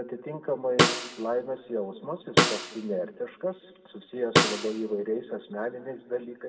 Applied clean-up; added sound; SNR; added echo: none; Snare drum; -4 dB; reverberation time 1.3 s.